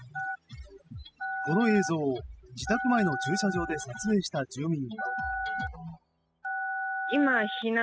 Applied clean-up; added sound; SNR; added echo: classical method spectral subtraction.